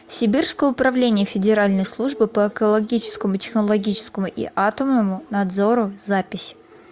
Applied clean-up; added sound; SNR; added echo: none; none; none; none.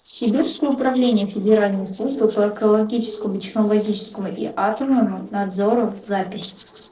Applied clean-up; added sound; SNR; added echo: neural separator model SepFormer DNS4.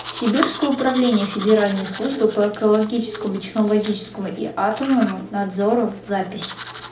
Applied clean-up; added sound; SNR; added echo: none; Domestic sounds, home sounds; 14 dB; reverberation time 0.4 s.